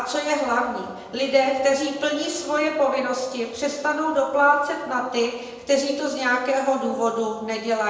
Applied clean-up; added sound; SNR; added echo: none; none; none; reverberation time 0.9 s.